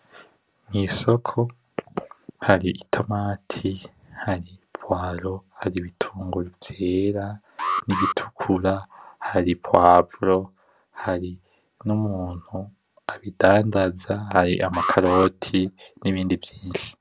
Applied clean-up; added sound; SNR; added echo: none; Alarm; 6 dB; none.